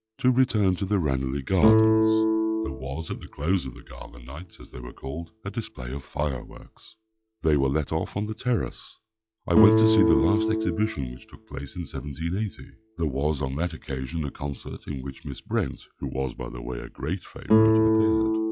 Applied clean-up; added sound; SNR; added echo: classical method log-MMSE.